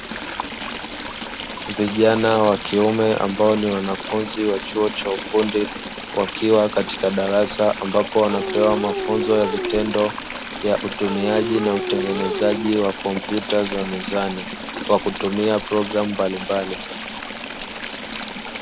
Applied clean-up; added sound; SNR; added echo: none; Dog + Stream / Trickle, dribble; 7 dB; none.